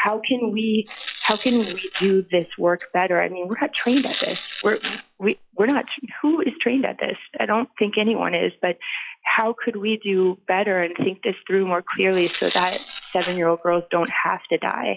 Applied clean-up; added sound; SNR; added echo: classical method log-MMSE.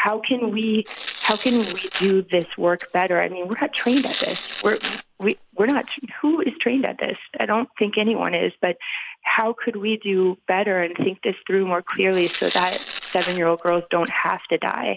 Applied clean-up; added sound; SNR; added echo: none; Tearing; 12 dB; none.